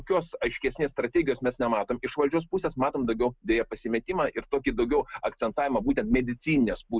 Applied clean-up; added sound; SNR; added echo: none; none; none; none.